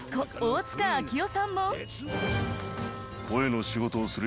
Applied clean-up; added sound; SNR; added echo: none; Sawing + Wind instrument, woodwind instrument; 16 dB; none.